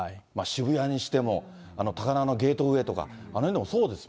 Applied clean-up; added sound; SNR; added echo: none; none; none; none.